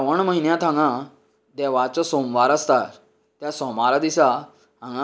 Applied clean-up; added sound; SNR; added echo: none; none; none; none.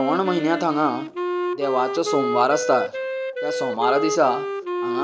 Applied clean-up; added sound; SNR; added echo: none; Wind instrument, woodwind instrument; 3 dB; none.